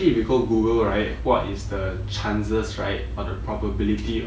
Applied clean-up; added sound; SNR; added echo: none; none; none; none.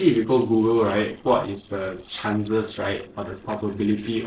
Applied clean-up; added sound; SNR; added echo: neural separator model SepFormer DNS4.